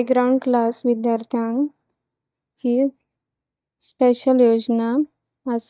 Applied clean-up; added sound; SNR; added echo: neural mask model DeepFilterNet 3.